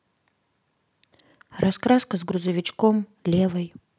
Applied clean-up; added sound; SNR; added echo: none; none; none; none.